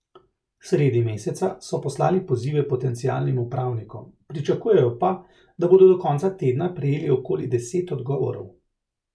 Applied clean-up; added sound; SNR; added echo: none; none; none; none.